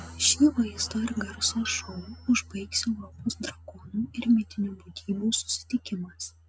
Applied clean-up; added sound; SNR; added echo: none; Tools + Piano; 18 dB; none.